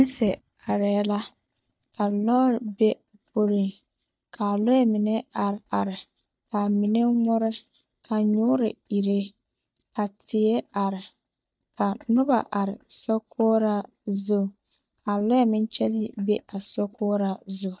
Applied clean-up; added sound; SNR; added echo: neural mask model DeepFilterNet 3.